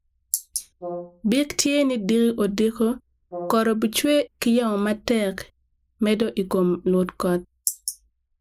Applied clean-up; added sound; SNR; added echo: neural mask model Resemble Enhance denoiser.